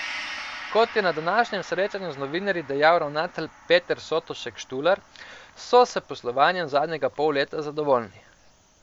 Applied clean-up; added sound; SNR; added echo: none; Gong; 17 dB; none.